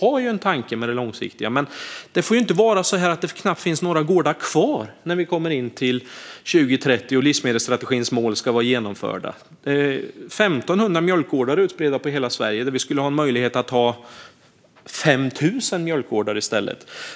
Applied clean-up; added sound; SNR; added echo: none; none; none; none.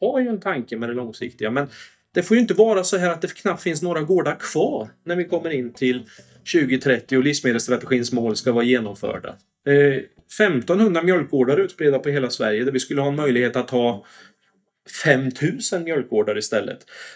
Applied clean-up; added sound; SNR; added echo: neural mask model DeepFilterNet 3.